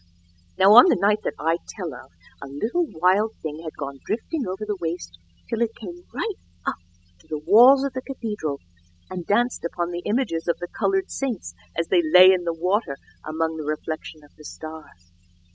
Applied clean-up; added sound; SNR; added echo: classical method spectral subtraction.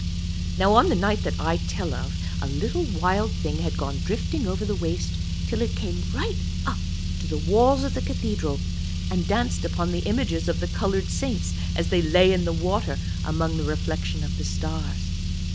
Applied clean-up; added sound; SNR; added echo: none; Car; 0 dB; none.